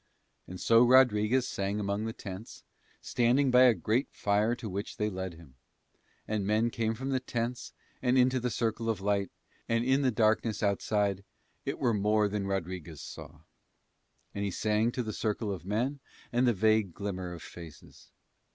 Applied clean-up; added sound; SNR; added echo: none; none; none; none.